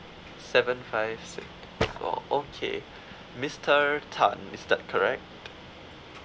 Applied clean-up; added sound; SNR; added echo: none; Ocean; 20 dB; none.